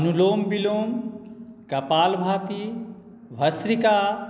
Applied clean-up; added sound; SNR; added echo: none; none; none; none.